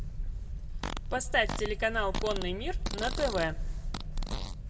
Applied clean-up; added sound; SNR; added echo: none; Fart; 11 dB; reverberation time 1.6 s.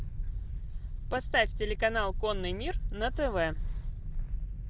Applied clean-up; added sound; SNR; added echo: none; none; none; none.